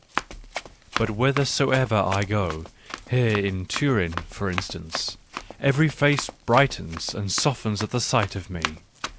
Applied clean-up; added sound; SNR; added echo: none; Run; 11 dB; none.